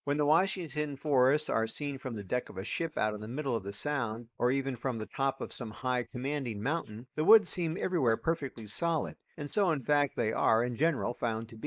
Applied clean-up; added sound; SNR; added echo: neural mask model Resemble Enhance denoiser.